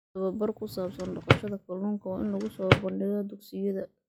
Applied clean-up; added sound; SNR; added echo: classical method log-MMSE.